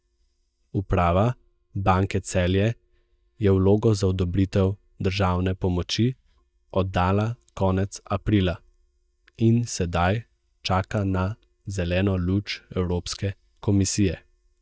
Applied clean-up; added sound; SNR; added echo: neural mask model DeepFilterNet 3.